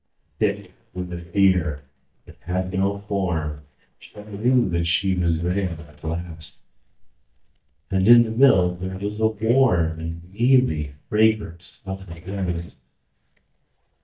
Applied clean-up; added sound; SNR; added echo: neural mask model DeepFilterNet 3.